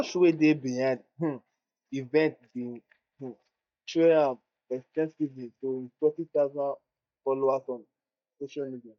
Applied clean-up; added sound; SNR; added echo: neural mask model DeepFilterNet 3.